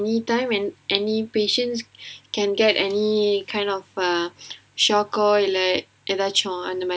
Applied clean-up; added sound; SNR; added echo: none; none; none; none.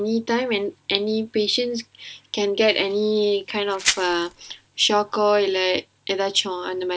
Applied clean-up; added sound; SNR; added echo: neural separator model SepFormer DNS4.